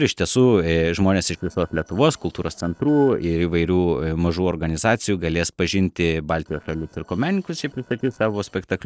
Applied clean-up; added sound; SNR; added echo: neural separator model SepFormer DNS4.